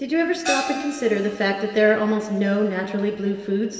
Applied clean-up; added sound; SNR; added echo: none; Gong; 8 dB; reverberation time 2.5 s.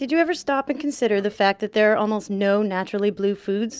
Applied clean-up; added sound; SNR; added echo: none; none; none; none.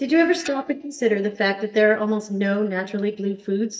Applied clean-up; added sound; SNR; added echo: neural mask model DeepFilterNet 3.